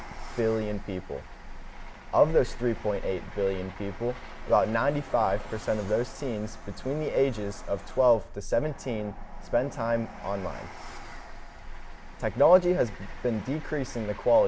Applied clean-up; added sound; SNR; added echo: none; Train; 18 dB; none.